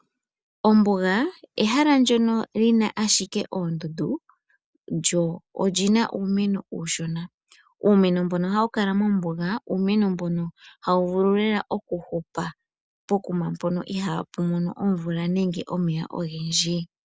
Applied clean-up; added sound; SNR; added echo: none; none; none; none.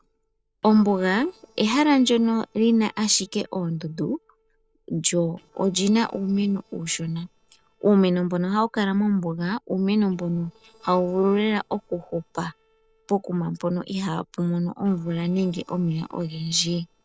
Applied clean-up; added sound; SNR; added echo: neural separator model SepFormer DNS4.